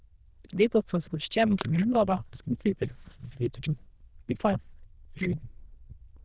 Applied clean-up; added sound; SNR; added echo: neural diffusion model UNIVERSE++.